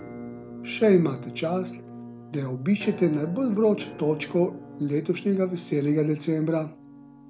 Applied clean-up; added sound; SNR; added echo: none; Musical instrument; 14 dB; none.